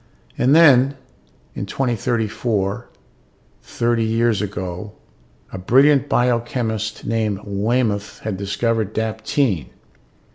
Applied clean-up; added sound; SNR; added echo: none; none; none; none.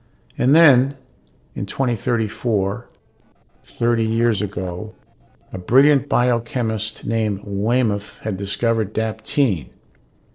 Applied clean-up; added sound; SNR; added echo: neural separator model SepFormer DNS4.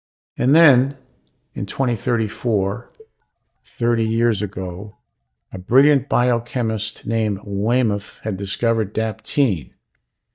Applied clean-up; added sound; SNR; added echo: neural mask model DeepFilterNet 3.